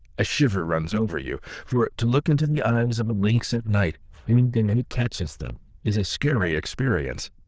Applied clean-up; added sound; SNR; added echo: neural diffusion model UNIVERSE++.